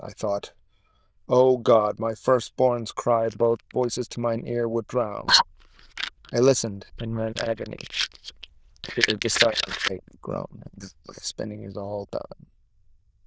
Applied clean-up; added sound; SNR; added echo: neural diffusion model UNIVERSE++.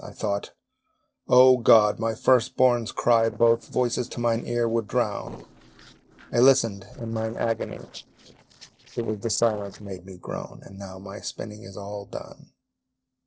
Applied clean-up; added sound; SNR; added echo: neural separator model SepFormer DNS4.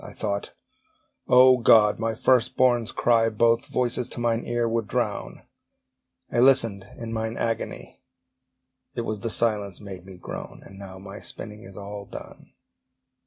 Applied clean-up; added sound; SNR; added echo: none; none; none; none.